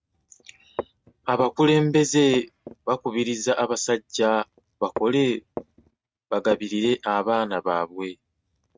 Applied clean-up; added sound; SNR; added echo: neural mask model RNNoise.